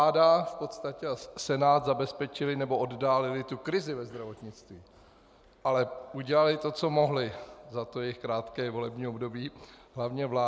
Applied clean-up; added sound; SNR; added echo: none; none; none; none.